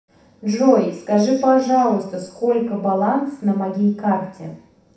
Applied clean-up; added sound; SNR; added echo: none; none; none; reverberation time 0.7 s.